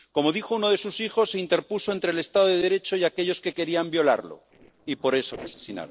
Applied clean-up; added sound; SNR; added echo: neural separator model SepFormer DNS4.